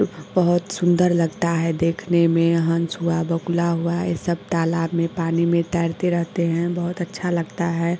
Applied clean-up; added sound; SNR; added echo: none; none; none; none.